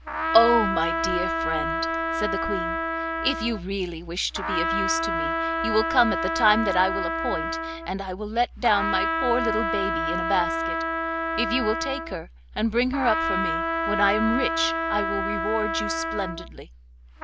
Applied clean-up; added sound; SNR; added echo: none; Trumpet; 1 dB; none.